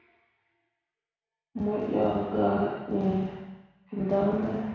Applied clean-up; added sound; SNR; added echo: none; none; none; reverberation time 1.1 s.